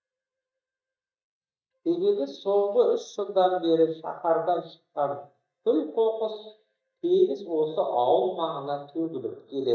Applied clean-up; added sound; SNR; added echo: neural mask model DeepFilterNet 3.